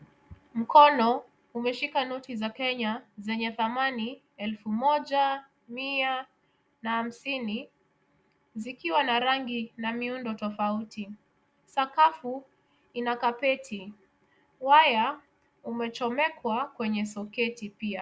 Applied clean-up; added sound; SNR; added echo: none; none; none; none.